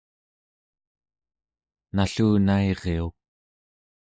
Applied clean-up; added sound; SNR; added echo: neural mask model Resemble Enhance denoiser.